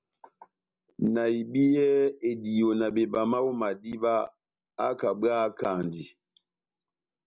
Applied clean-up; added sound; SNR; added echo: none; none; none; none.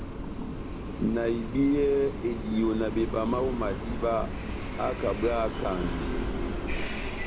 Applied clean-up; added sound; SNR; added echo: none; Train; 3 dB; none.